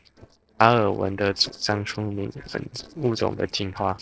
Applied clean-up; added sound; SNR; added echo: neural separator model SepFormer DNS4.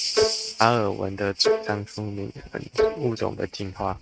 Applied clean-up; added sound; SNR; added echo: neural mask model RNNoise.